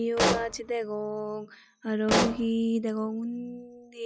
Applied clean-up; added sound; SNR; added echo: classical method log-MMSE.